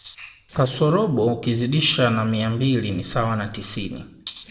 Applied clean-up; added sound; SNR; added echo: neural separator model SepFormer DNS4.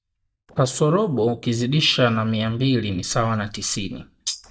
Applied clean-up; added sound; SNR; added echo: neural mask model DeepFilterNet 3.